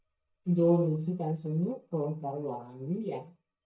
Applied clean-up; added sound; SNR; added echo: neural mask model DeepFilterNet 3.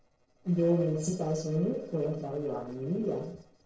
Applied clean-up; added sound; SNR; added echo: neural separator model SepFormer DNS4.